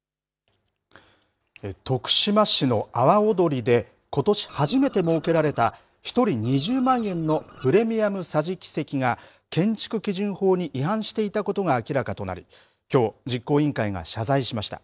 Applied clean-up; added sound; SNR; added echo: neural separator model SepFormer DNS4.